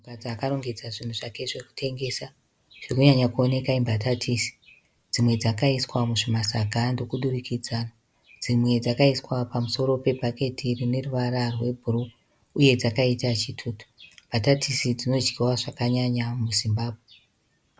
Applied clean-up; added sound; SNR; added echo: none; none; none; none.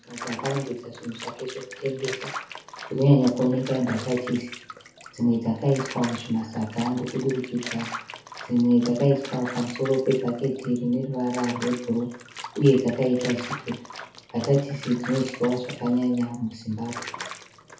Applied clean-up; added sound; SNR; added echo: none; Bathtub (filling or washing) / Water; 14 dB; reverberation time 0.5 s.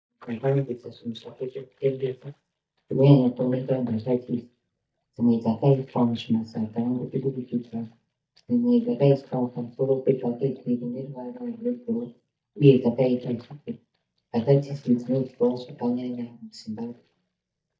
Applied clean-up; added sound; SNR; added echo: neural mask model DeepFilterNet 3.